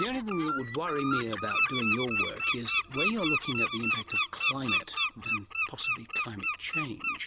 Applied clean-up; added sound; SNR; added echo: none; Bird; -3 dB; none.